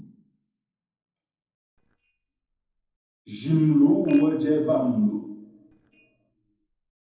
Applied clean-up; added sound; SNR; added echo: neural separator model SepFormer DNS4.